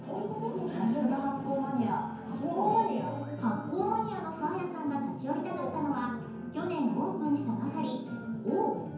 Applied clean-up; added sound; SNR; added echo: none; none; none; reverberation time 0.9 s.